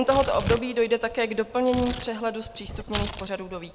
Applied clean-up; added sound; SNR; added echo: none; Tearing; 9 dB; none.